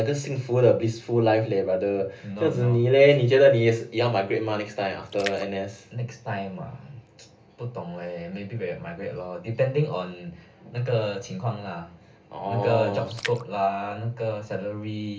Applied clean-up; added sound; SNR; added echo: none; Splash, splatter; 18 dB; reverberation time 0.3 s.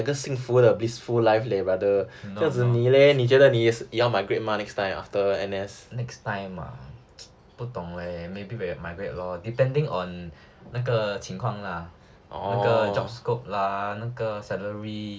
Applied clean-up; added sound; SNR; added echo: none; none; none; none.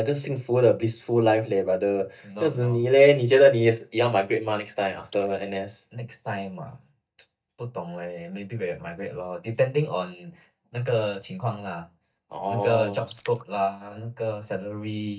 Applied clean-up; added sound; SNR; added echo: neural mask model DeepFilterNet 3.